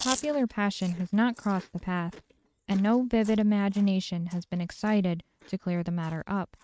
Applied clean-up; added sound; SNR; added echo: neural mask model RNNoise.